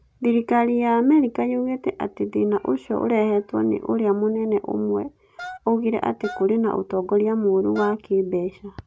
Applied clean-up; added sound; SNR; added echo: none; Wind instrument, woodwind instrument; 17 dB; none.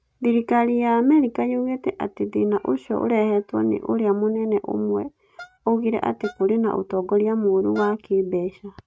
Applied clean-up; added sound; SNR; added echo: neural mask model RNNoise.